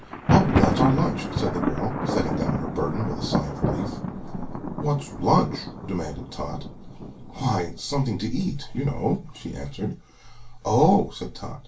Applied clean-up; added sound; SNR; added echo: none; Thunder; 3 dB; reverberation time 0.2 s.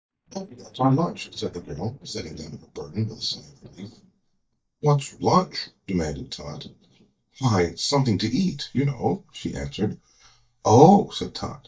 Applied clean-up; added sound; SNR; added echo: neural mask model DeepFilterNet 3.